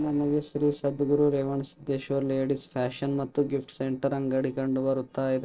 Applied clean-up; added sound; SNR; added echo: neural separator model SepFormer DNS4.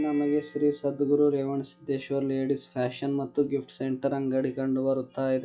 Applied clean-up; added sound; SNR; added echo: classical method log-MMSE.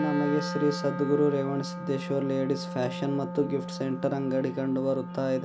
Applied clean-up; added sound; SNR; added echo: none; Wind instrument, woodwind instrument; 7 dB; none.